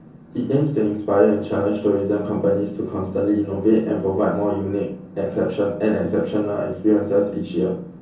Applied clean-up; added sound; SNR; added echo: none; none; none; reverberation time 0.6 s.